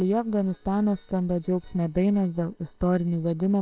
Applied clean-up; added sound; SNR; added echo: neural separator model SepFormer WHAM!.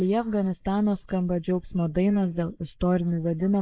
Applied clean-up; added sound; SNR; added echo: neural mask model Resemble Enhance denoiser.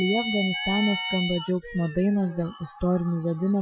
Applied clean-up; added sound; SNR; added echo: classical method Wiener filter.